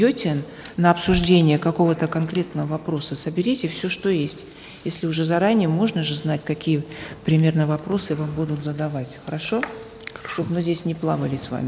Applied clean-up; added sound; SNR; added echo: none; none; none; none.